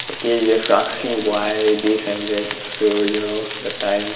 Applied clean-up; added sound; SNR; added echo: none; Frying (food); 10 dB; reverberation time 2.0 s.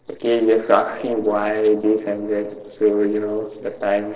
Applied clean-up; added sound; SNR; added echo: neural separator model SepFormer DNS4.